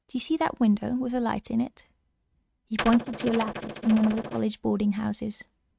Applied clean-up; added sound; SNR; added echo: neural mask model RNNoise.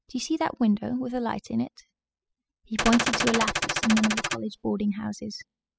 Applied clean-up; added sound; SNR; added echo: classical method spectral subtraction.